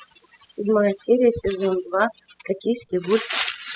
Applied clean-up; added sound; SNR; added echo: classical method spectral subtraction.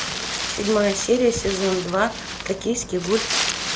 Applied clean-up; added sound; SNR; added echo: none; Wind; 5 dB; none.